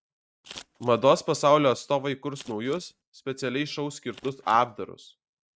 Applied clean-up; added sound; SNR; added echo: neural mask model RNNoise.